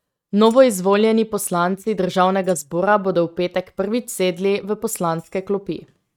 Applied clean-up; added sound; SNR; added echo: neural mask model RNNoise.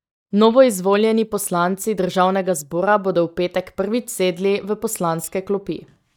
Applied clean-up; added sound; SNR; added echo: neural mask model DeepFilterNet 3.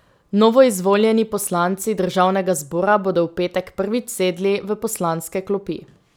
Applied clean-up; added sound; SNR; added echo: none; none; none; none.